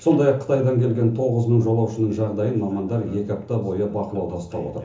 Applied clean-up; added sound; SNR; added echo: none; none; none; reverberation time 0.8 s.